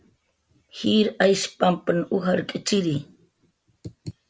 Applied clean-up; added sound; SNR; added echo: none; none; none; none.